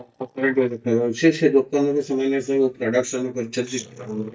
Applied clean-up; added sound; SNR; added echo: neural mask model DeepFilterNet 3.